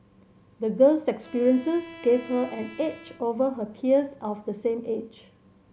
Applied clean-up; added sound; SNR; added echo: none; Bowed string instrument; 20 dB; none.